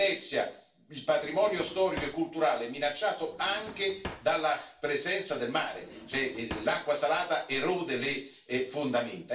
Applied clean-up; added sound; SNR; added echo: none; Drawer open or close; 15 dB; reverberation time 0.4 s.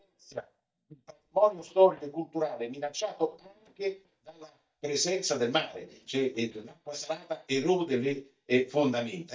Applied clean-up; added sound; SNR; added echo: neural mask model DeepFilterNet 3.